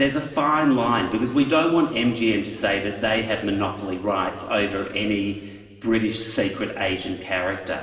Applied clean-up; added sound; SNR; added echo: none; none; none; reverberation time 2.6 s.